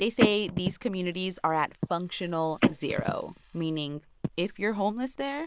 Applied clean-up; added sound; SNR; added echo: neural mask model Resemble Enhance denoiser.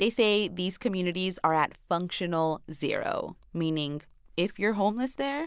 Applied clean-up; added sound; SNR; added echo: none; none; none; none.